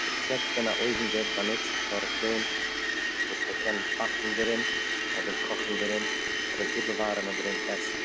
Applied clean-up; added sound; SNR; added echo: none; Screech + Domestic sounds, home sounds; -4 dB; none.